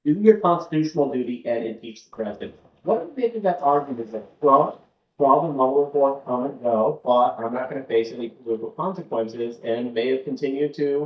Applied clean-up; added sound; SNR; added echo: neural mask model DeepFilterNet 3.